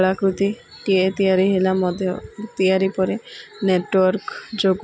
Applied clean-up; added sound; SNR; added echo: none; none; none; none.